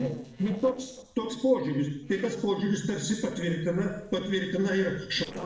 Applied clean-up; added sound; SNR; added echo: neural separator model SepFormer DNS4.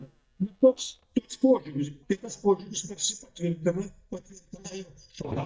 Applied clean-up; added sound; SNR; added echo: neural mask model DeepFilterNet 3.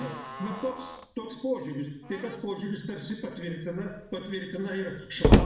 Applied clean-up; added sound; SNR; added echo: none; Slam; -4 dB; reverberation time 0.7 s.